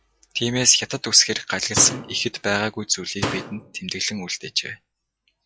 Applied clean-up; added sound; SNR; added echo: classical method log-MMSE.